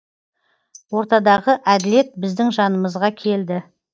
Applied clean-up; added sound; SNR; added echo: neural mask model DeepFilterNet 3.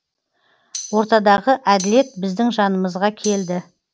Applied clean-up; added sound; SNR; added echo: none; Tambourine; 15 dB; none.